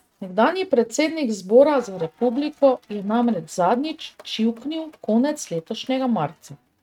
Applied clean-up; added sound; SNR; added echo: neural mask model RNNoise.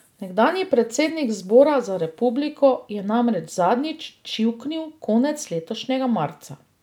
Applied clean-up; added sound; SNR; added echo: none; none; none; none.